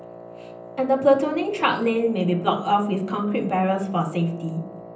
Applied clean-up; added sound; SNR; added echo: none; Wind instrument, woodwind instrument; 17 dB; reverberation time 0.6 s.